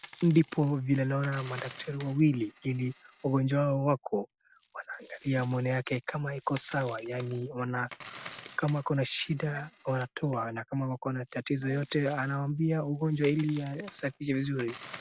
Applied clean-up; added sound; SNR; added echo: none; Coin (dropping); 19 dB; none.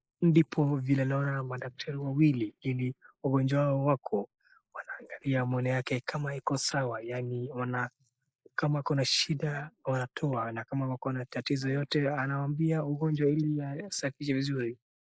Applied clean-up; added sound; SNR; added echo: neural mask model Resemble Enhance denoiser.